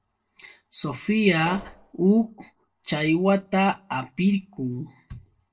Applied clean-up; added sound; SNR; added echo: neural separator model SepFormer DNS4.